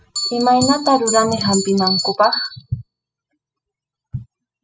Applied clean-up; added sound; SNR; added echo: classical method spectral subtraction.